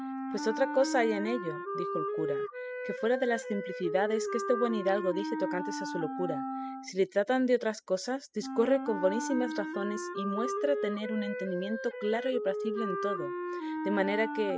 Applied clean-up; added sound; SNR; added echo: classical method spectral subtraction.